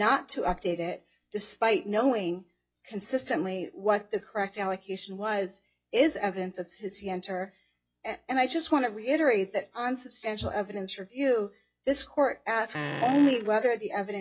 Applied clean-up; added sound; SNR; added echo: classical method log-MMSE.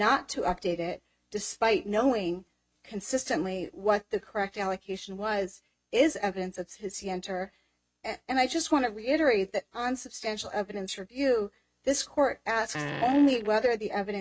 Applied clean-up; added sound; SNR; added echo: neural mask model RNNoise.